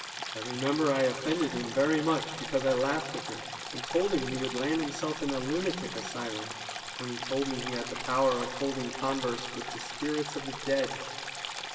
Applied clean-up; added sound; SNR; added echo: none; Stream; 7 dB; reverberation time 1.7 s.